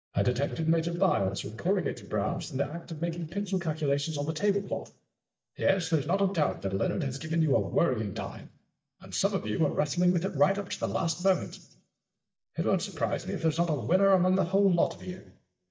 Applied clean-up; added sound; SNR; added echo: neural mask model DeepFilterNet 3.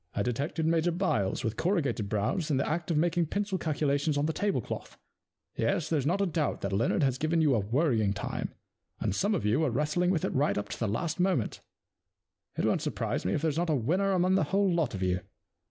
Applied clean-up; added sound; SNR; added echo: none; none; none; none.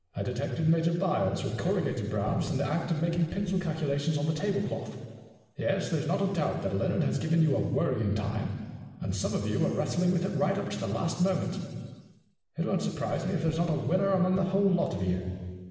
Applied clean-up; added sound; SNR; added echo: none; Raindrop / Drip; 18 dB; reverberation time 1.7 s.